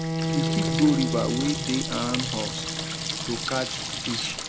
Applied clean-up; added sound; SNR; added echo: none; Bowed string instrument + Sink (filling or washing) / Water tap, faucet; -1 dB; none.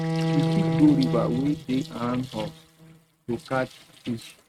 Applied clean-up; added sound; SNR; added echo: neural mask model RNNoise.